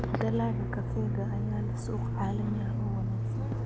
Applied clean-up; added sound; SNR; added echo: none; Fixed-wing aircraft, airplane; -4 dB; none.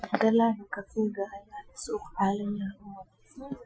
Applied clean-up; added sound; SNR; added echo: classical method Wiener filter.